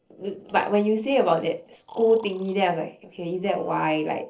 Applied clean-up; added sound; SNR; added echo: neural separator model SepFormer DNS4.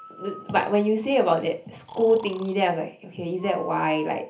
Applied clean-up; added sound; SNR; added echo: none; Breathing; 19 dB; reverberation time 0.3 s.